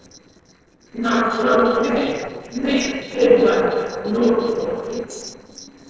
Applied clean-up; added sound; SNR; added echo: neural separator model SepFormer DNS4.